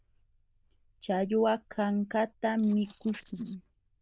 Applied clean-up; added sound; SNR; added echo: neural diffusion model UNIVERSE++.